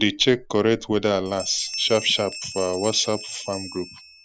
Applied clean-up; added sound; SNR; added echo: none; Bell; 13 dB; none.